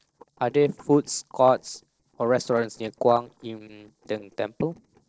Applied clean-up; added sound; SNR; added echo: neural separator model SepFormer DNS4.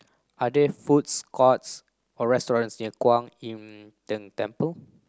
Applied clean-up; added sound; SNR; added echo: none; none; none; none.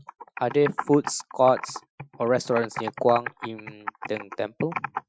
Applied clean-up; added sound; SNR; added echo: classical method Wiener filter.